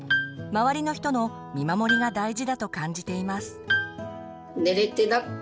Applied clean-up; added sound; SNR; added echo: none; Piano; 6 dB; none.